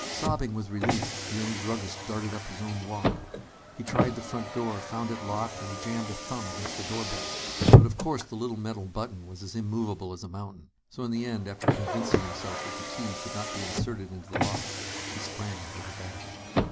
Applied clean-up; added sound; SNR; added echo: none; Car; -5 dB; none.